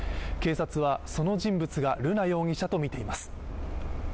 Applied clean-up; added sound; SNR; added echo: none; none; none; none.